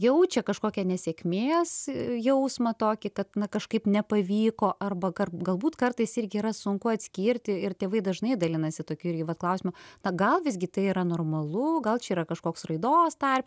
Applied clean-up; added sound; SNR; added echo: none; none; none; none.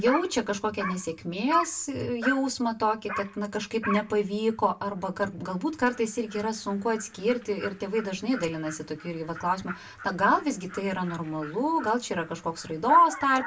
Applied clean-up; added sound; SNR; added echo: none; Dog; 12 dB; reverberation time 0.2 s.